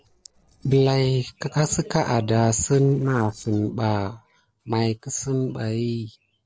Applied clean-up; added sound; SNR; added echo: neural separator model SepFormer DNS4.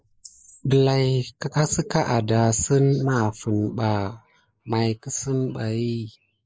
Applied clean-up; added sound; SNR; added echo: neural mask model Resemble Enhance denoiser.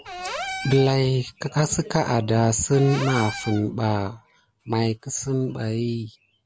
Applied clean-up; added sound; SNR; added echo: none; Cupboard open or close / Door; 10 dB; none.